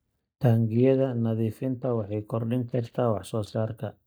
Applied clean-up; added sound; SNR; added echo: neural mask model DeepFilterNet 3.